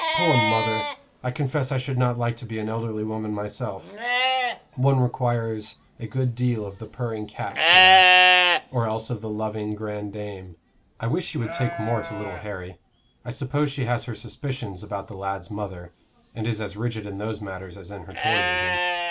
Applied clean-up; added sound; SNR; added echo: none; Livestock, farm animals, working animals; -1 dB; none.